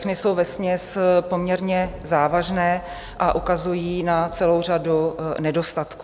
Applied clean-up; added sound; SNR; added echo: none; none; none; none.